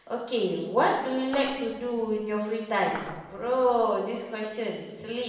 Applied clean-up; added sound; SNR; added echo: none; Clapping; 17 dB; reverberation time 1.1 s.